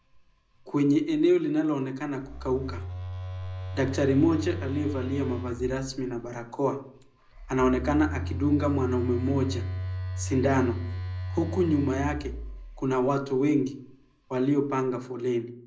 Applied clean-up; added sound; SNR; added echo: none; Telephone; 8 dB; reverberation time 0.5 s.